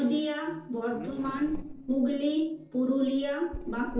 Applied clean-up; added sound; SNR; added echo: neural separator model SepFormer DNS4.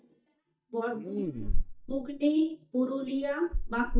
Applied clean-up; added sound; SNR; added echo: neural mask model DeepFilterNet 3.